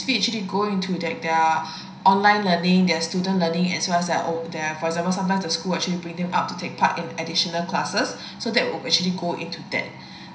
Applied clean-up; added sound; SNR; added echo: none; none; none; reverberation time 0.5 s.